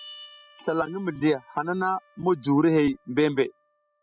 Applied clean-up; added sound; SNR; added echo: classical method spectral subtraction.